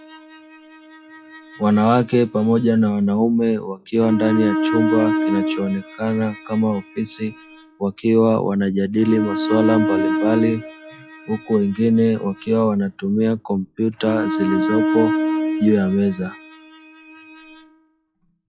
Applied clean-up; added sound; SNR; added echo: classical method log-MMSE.